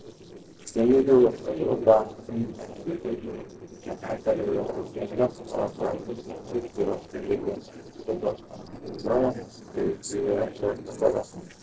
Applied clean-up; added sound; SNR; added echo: neural separator model SepFormer DNS4.